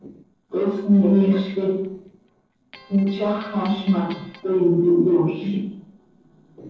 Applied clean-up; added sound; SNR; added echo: neural separator model SepFormer DNS4.